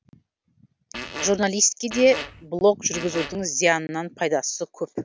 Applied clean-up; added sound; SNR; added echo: none; Fart; 10 dB; none.